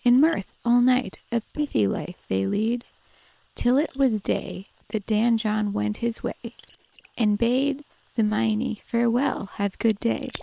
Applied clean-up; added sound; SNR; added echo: neural separator model SepFormer WHAM!.